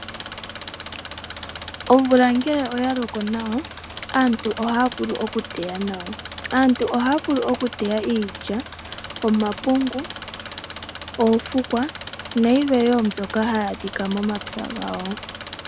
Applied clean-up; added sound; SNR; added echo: none; Engine; 11 dB; none.